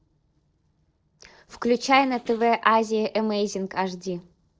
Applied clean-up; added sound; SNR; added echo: neural separator model SepFormer DNS4.